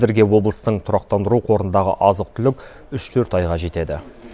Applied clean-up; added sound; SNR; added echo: none; none; none; none.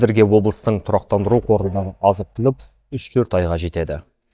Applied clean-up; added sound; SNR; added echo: neural mask model DeepFilterNet 3.